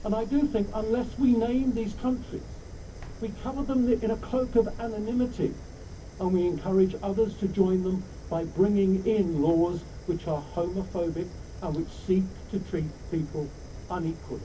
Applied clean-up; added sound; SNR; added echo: none; Fire; 12 dB; reverberation time 0.3 s.